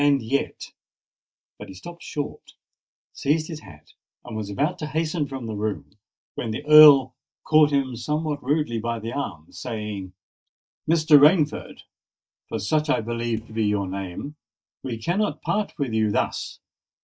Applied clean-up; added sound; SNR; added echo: neural mask model DeepFilterNet 3.